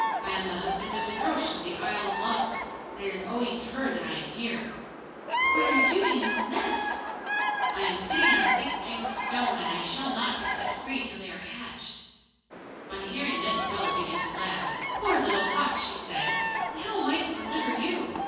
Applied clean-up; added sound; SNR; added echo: none; Bird vocalization, bird call, bird song; -1 dB; reverberation time 1.3 s.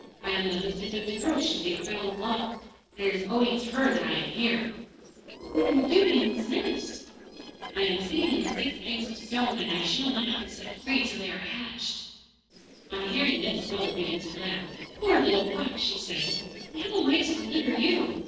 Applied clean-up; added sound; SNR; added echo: neural separator model SepFormer DNS4.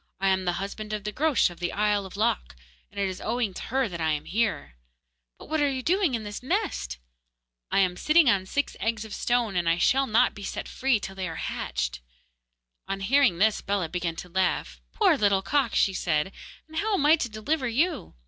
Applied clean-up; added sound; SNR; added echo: none; none; none; none.